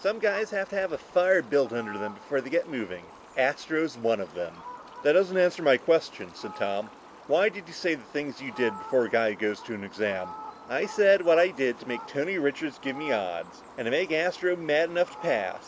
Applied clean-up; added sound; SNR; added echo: none; Fowl; 17 dB; none.